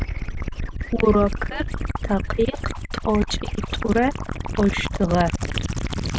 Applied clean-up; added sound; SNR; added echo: none; Gurgling / Liquid; 2 dB; none.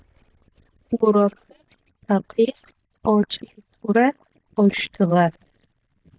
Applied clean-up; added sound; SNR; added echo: neural mask model DeepFilterNet 3.